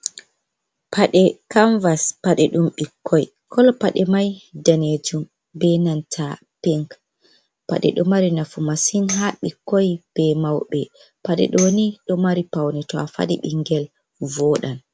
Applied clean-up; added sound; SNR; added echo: none; Tambourine; 14 dB; none.